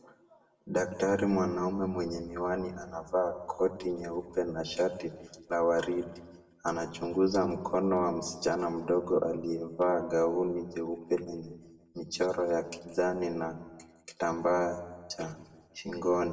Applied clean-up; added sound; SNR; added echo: none; none; none; reverberation time 0.9 s.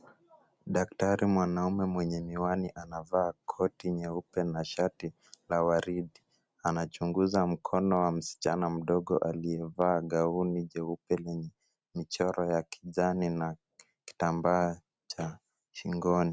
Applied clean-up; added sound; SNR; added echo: none; none; none; none.